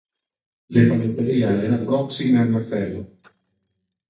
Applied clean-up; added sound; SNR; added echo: neural mask model DeepFilterNet 3.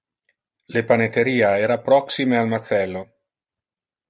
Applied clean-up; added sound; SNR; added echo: none; none; none; none.